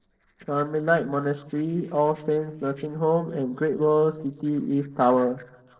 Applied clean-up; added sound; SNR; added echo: neural separator model SepFormer DNS4.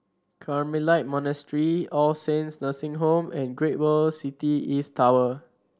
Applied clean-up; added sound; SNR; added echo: none; none; none; none.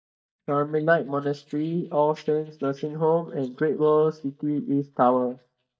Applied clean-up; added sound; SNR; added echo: neural mask model DeepFilterNet 3.